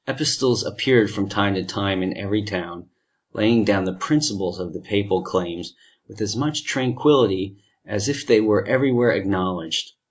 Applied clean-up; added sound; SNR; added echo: none; none; none; none.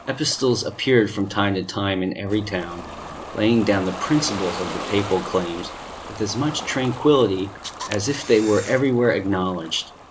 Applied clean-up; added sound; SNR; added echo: none; Camera + Ocean; 13 dB; none.